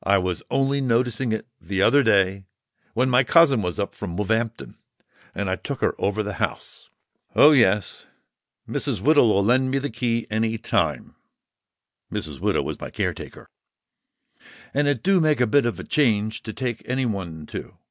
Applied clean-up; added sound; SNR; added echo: none; none; none; none.